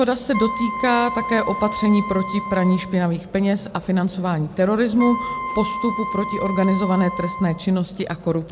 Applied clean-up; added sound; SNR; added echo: none; Wind instrument, woodwind instrument; 8 dB; none.